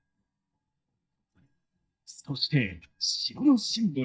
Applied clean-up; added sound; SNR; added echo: neural mask model DeepFilterNet 3.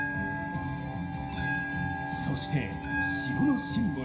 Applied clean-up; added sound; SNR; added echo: none; Bell; 4 dB; reverberation time 0.5 s.